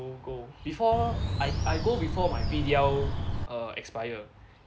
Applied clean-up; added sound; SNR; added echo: none; Bird; -1 dB; none.